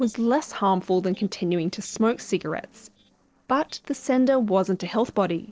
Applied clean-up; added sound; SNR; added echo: neural separator model SepFormer DNS4.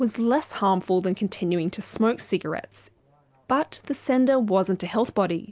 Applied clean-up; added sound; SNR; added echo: none; none; none; none.